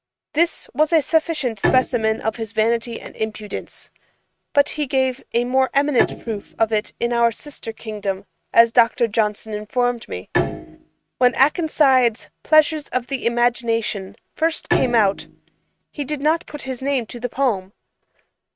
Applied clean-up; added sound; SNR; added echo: neural mask model RNNoise.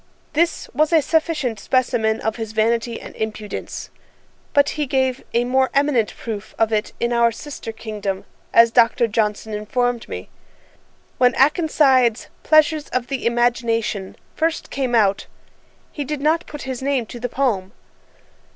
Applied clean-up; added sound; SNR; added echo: none; none; none; none.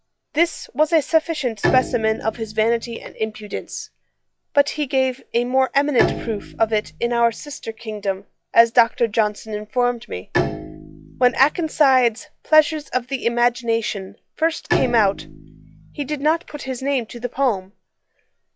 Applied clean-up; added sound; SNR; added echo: classical method log-MMSE.